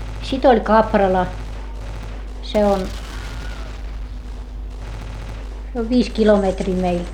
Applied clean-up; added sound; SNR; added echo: none; Gunshot, gunfire; 16 dB; none.